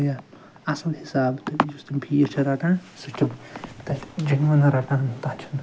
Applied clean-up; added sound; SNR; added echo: none; none; none; none.